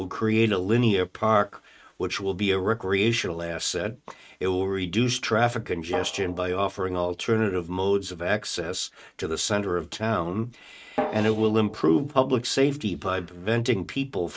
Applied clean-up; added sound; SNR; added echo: neural mask model RNNoise.